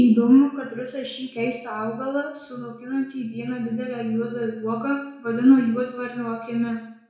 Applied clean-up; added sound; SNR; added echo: none; none; none; reverberation time 0.6 s.